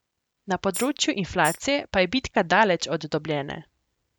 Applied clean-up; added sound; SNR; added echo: none; Tambourine; 10 dB; none.